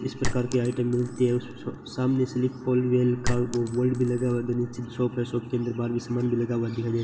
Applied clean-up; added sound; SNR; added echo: none; Chink, clink; 7 dB; reverberation time 1.4 s.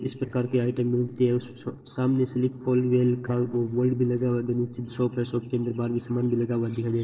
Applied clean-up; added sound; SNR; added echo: neural separator model SepFormer DNS4.